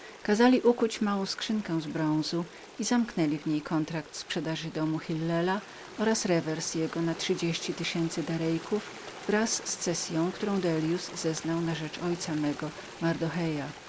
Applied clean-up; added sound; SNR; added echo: none; Stream; 16 dB; none.